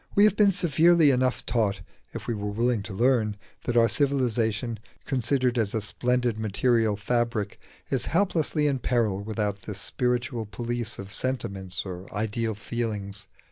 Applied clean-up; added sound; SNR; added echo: none; none; none; none.